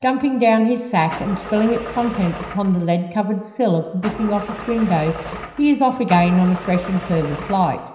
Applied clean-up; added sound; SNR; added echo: none; Engine starting / Car; 12 dB; reverberation time 0.9 s.